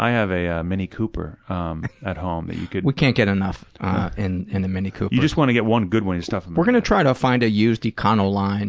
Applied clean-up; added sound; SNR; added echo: none; none; none; none.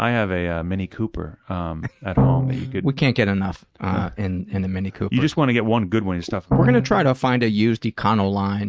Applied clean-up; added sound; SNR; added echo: neural mask model RNNoise.